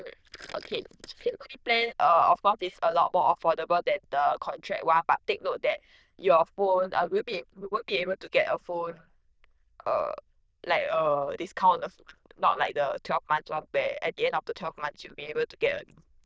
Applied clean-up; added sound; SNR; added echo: neural diffusion model UNIVERSE++.